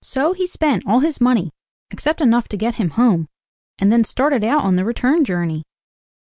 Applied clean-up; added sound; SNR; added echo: none; none; none; none.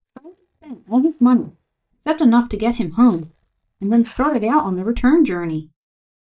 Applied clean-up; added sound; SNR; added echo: neural mask model DeepFilterNet 3.